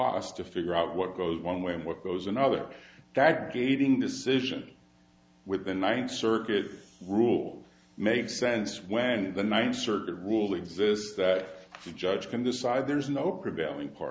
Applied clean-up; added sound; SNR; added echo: none; none; none; none.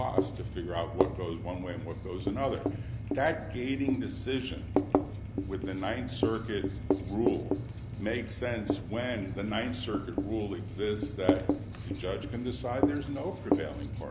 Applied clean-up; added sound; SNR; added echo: none; Writing; -5 dB; none.